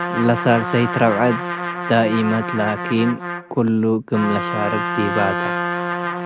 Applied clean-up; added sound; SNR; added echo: none; Trumpet; 5 dB; none.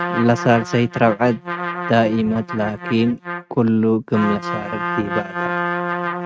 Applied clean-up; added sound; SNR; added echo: neural mask model RNNoise.